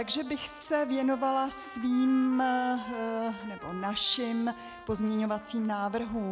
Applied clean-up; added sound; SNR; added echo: none; Trumpet; 16 dB; none.